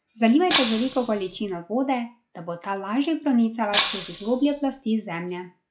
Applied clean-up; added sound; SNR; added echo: classical method log-MMSE.